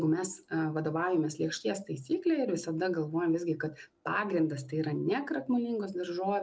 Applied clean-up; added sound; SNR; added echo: none; none; none; none.